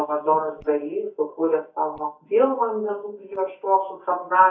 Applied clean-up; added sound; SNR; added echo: neural mask model DeepFilterNet 3.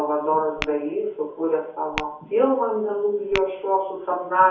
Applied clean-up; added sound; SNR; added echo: none; Tap / Glass; 16 dB; reverberation time 0.6 s.